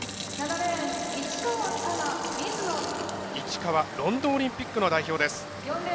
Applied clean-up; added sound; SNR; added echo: none; Fill (with liquid) / Sink (filling or washing); 12 dB; none.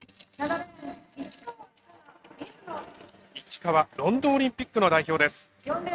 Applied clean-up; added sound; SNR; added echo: neural mask model RNNoise.